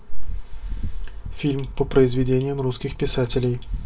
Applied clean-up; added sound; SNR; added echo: none; none; none; reverberation time 0.2 s.